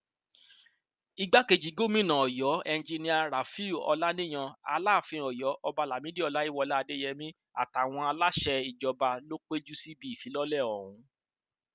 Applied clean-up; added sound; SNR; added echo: none; none; none; none.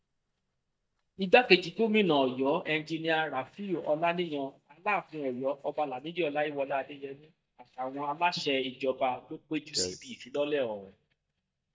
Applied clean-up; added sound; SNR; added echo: neural mask model DeepFilterNet 3.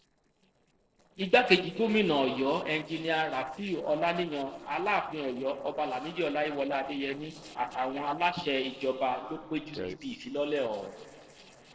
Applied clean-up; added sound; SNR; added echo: neural separator model SepFormer DNS4.